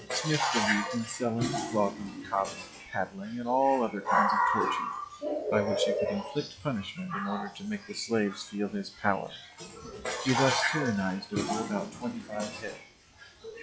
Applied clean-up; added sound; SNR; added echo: classical method log-MMSE.